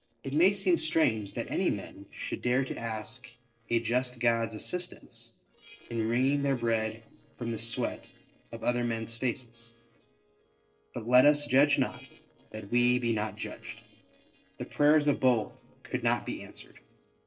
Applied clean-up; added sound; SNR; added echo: neural separator model SepFormer DNS4.